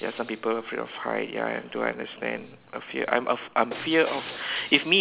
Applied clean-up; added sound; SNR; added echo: none; Shatter; 17 dB; none.